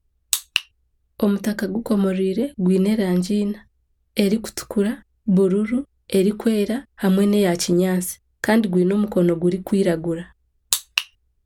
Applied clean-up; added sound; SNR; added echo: none; none; none; none.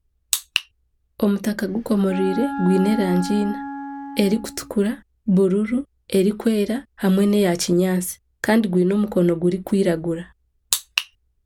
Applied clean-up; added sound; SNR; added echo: none; Wind instrument, woodwind instrument; 10 dB; none.